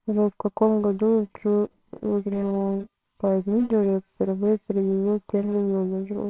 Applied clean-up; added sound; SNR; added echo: neural separator model SepFormer WHAMR!.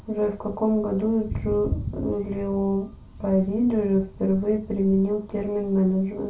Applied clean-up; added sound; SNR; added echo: none; Thunder; 12 dB; reverberation time 0.2 s.